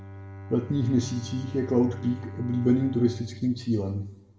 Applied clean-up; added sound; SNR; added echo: none; Bowed string instrument; 13 dB; reverberation time 0.7 s.